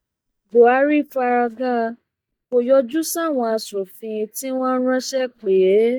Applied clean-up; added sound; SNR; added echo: neural mask model DeepFilterNet 3.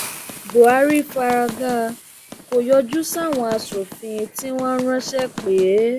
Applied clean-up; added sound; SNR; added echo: none; Run + Hiss; 15 dB; none.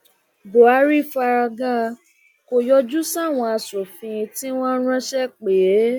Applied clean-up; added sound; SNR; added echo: none; none; none; none.